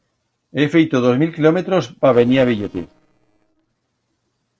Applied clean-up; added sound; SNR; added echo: neural separator model SepFormer DNS4.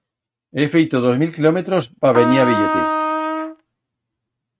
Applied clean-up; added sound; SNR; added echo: neural mask model RNNoise.